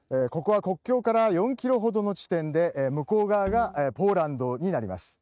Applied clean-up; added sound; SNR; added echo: neural mask model RNNoise.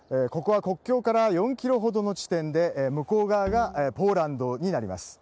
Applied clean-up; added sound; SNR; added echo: none; Bowed string instrument; 15 dB; none.